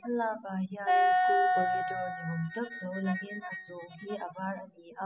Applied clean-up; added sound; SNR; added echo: classical method spectral subtraction.